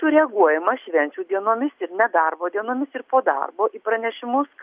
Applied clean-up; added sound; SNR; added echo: none; none; none; none.